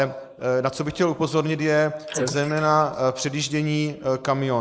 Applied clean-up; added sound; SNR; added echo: neural mask model Resemble Enhance denoiser.